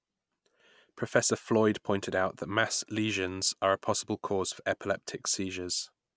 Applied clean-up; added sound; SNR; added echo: none; none; none; none.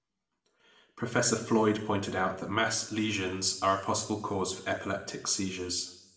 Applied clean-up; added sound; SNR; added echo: none; none; none; reverberation time 0.7 s.